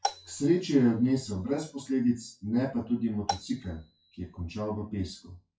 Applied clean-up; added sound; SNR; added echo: classical method WPE with log-MMSE.